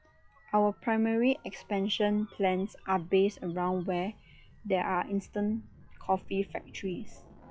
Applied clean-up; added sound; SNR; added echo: classical method log-MMSE.